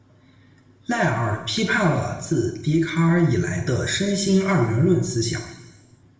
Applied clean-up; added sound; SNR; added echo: none; none; none; reverberation time 1.0 s.